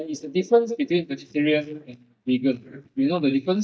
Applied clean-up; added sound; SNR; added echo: neural mask model DeepFilterNet 3.